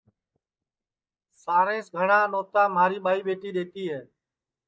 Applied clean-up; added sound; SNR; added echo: neural mask model DeepFilterNet 3.